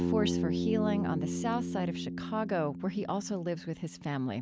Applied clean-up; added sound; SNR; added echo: none; Bass guitar; 1 dB; none.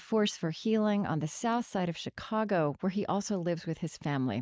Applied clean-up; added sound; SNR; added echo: neural mask model Resemble Enhance denoiser.